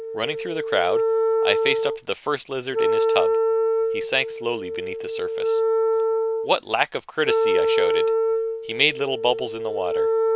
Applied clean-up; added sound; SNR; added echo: none; Wind instrument, woodwind instrument; -4 dB; none.